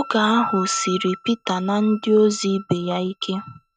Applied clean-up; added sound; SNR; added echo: neural mask model RNNoise.